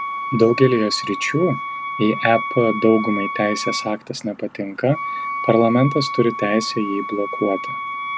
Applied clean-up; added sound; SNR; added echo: none; Wind instrument, woodwind instrument; 7 dB; none.